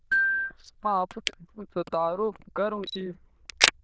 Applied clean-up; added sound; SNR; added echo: neural diffusion model UNIVERSE++.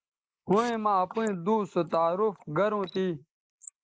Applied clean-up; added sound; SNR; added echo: neural mask model Resemble Enhance denoiser.